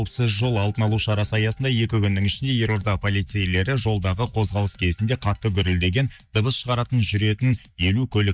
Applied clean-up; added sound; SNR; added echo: neural mask model DeepFilterNet 3.